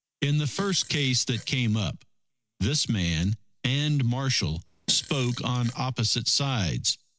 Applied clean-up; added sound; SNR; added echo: none; Fart; 18 dB; none.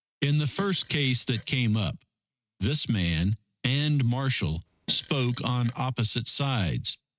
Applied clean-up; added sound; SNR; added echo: neural mask model RNNoise.